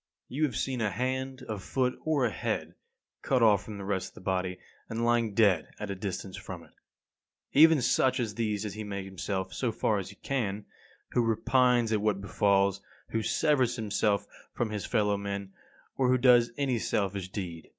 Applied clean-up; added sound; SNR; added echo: none; none; none; none.